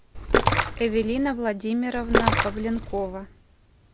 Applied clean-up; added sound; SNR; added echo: none; Splash, splatter; -2 dB; none.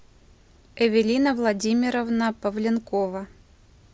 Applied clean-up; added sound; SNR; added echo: none; none; none; none.